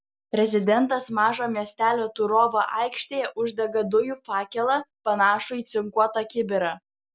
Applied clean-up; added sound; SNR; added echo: none; none; none; none.